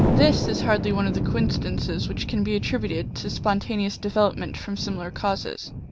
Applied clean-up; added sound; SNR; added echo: none; Thunder; 1 dB; none.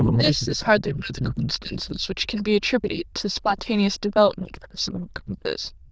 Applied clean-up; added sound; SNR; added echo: neural diffusion model UNIVERSE++.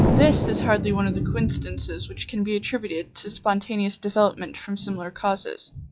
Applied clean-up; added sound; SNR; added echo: classical method log-MMSE.